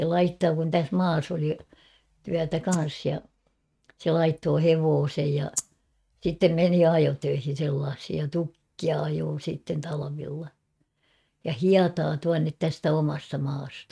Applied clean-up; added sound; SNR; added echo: neural mask model RNNoise.